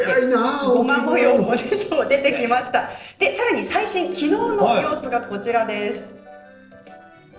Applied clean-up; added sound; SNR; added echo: neural separator model SepFormer DNS4.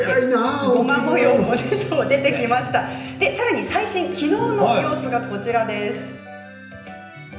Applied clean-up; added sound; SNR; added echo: none; Electric guitar / Strum; 11 dB; reverberation time 0.9 s.